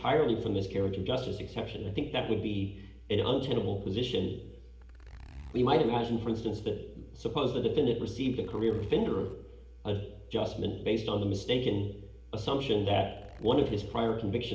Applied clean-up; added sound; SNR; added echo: none; Zipper (clothing); 19 dB; reverberation time 0.8 s.